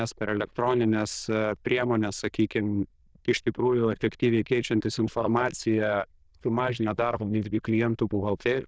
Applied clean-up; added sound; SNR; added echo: neural diffusion model UNIVERSE++.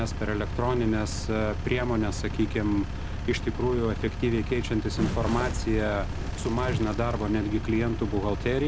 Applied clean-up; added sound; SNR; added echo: none; Crackle + Engine; 3 dB; none.